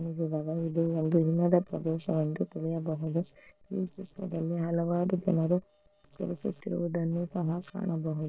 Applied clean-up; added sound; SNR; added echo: neural separator model SepFormer DNS4.